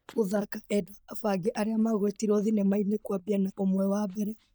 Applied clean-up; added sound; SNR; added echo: neural mask model DeepFilterNet 3.